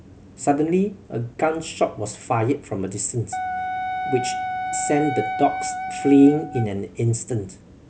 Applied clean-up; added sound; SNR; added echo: none; Wind instrument, woodwind instrument; 5 dB; none.